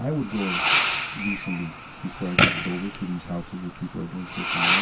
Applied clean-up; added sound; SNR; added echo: none; Fireworks; -4 dB; reverberation time 0.2 s.